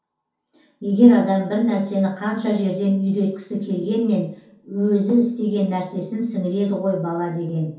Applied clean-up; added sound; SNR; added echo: none; none; none; reverberation time 0.6 s.